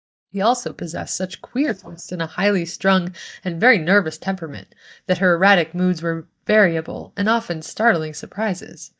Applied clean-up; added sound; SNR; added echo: neural mask model DeepFilterNet 3.